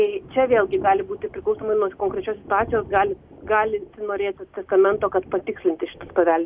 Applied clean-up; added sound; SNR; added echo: none; Thunder / Rain; 20 dB; none.